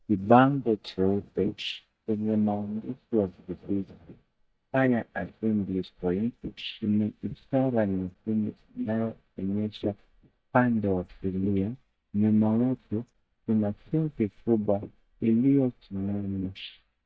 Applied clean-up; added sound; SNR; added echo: neural mask model DeepFilterNet 3.